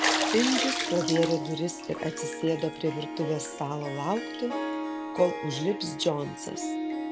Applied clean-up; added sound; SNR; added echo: none; Bathtub (filling or washing) + Harp; 2 dB; none.